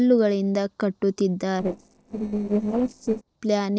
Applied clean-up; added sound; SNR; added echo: neural separator model SepFormer DNS4.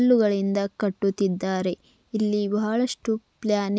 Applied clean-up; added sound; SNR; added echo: none; none; none; none.